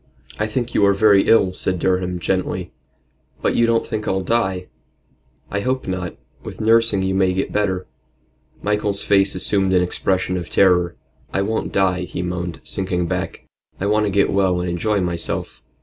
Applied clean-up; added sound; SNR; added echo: none; none; none; none.